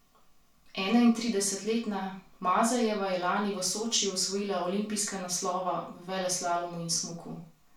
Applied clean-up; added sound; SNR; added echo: none; none; none; reverberation time 0.3 s.